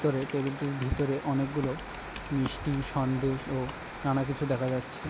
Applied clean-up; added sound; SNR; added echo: none; Thunder / Wind + Computer keyboard; 15 dB; none.